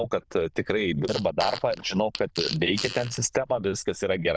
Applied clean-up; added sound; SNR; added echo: neural diffusion model UNIVERSE++.